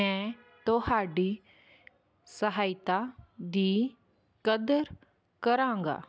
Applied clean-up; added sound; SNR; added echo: none; none; none; none.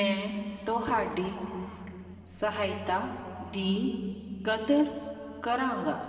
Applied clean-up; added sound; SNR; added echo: none; Car passing by; 19 dB; reverberation time 2.7 s.